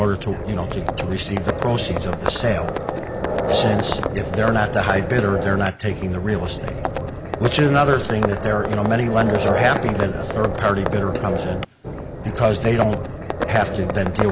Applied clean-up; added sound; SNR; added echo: none; Livestock, farm animals, working animals; 3 dB; none.